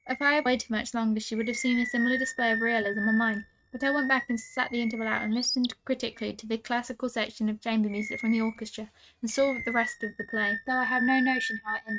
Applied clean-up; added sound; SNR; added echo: neural mask model RNNoise.